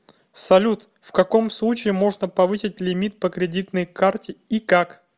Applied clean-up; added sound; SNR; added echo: none; none; none; none.